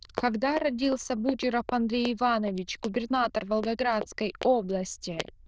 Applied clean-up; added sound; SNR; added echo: neural diffusion model UNIVERSE++.